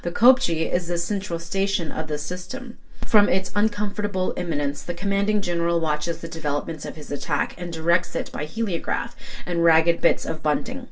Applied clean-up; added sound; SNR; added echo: none; none; none; reverberation time 0.2 s.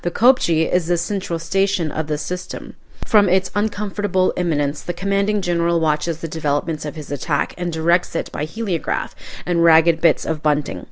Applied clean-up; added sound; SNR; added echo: none; none; none; none.